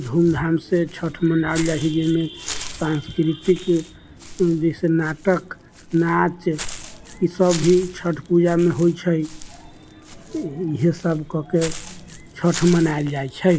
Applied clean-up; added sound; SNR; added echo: none; Walk, footsteps / Bird; 15 dB; none.